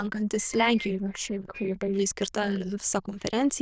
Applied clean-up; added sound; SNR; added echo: neural diffusion model UNIVERSE++.